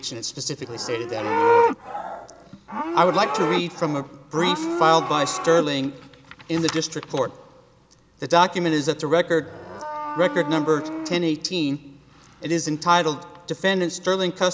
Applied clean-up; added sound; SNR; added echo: none; Livestock, farm animals, working animals; 6 dB; none.